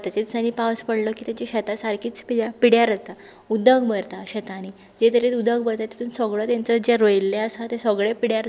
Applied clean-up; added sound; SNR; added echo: none; none; none; none.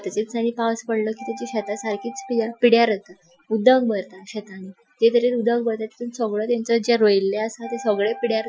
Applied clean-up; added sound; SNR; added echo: classical method Wiener filter.